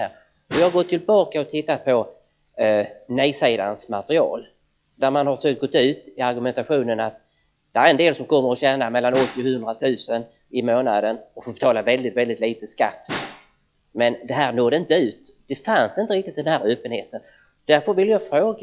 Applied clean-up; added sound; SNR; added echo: classical method log-MMSE.